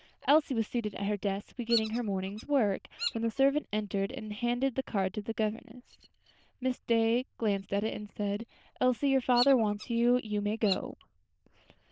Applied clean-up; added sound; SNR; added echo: neural diffusion model UNIVERSE++.